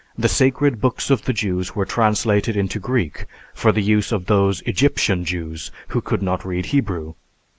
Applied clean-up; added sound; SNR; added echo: none; none; none; none.